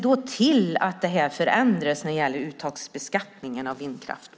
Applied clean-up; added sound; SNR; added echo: none; none; none; none.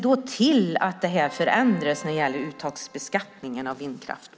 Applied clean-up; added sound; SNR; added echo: none; Keyboard (musical); 20 dB; none.